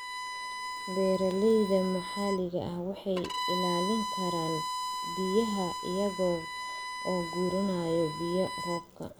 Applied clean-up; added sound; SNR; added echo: none; Bowed string instrument; 6 dB; none.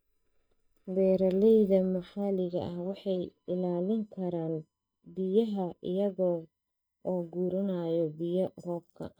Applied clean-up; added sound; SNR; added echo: neural mask model DeepFilterNet 3.